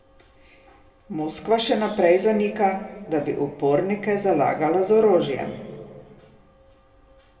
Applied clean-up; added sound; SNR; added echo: none; none; none; reverberation time 2.0 s.